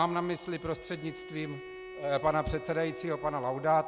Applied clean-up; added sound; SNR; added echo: none; Bowed string instrument; 13 dB; none.